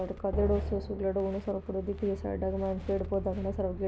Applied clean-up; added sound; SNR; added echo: none; Drum; 6 dB; none.